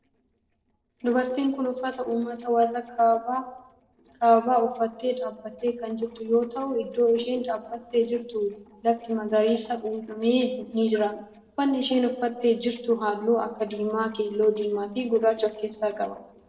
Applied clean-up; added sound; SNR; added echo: neural separator model SepFormer DNS4.